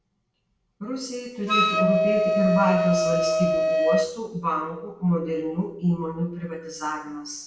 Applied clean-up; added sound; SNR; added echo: none; Wind instrument, woodwind instrument; -3 dB; reverberation time 0.8 s.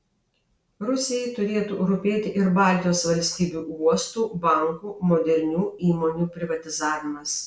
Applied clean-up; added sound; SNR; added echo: none; none; none; none.